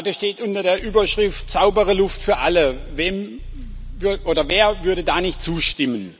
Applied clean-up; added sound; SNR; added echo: none; Idling / Car; 11 dB; none.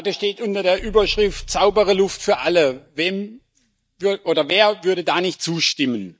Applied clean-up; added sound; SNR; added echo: neural mask model DeepFilterNet 3.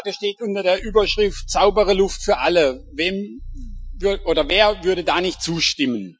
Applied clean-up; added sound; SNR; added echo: classical method Wiener filter.